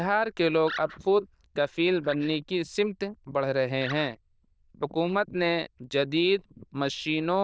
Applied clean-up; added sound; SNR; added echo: neural diffusion model UNIVERSE++.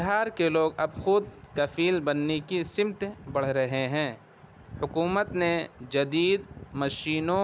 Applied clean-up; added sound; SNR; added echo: none; none; none; none.